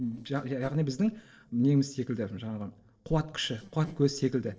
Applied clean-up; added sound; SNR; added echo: neural separator model SepFormer DNS4.